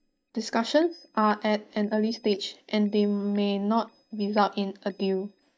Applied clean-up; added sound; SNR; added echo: neural mask model DeepFilterNet 3.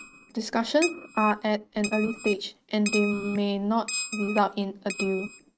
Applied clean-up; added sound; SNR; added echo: neural mask model RNNoise.